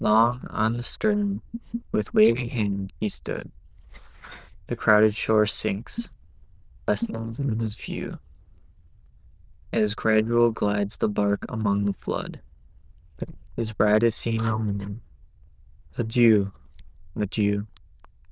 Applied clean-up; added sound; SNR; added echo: neural diffusion model UNIVERSE++.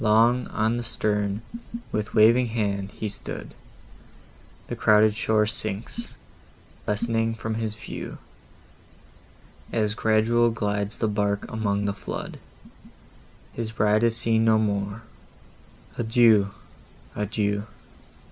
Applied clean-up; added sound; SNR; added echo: none; none; none; none.